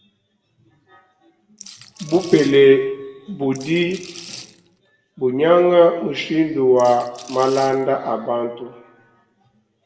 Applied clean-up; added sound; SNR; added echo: none; Rattle / Rattle (instrument); 20 dB; reverberation time 0.9 s.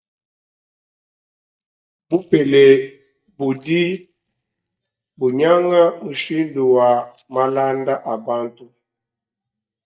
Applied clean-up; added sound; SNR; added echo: neural mask model DeepFilterNet 3.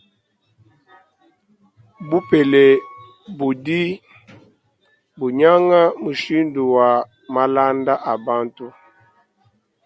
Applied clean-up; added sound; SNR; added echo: none; none; none; none.